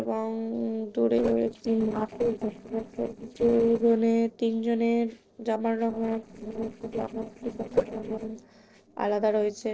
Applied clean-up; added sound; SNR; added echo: neural separator model SepFormer DNS4.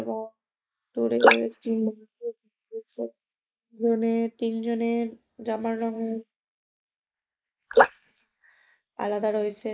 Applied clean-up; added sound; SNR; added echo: neural mask model Resemble Enhance denoiser.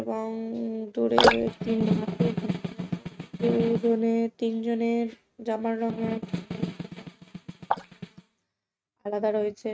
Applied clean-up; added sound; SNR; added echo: neural mask model RNNoise.